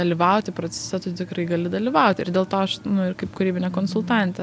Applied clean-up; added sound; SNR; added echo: none; none; none; none.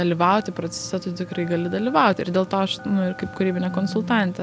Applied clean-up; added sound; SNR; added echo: none; Telephone + Wind instrument, woodwind instrument; 19 dB; none.